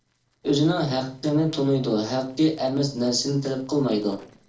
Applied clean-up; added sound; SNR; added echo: neural separator model SepFormer DNS4.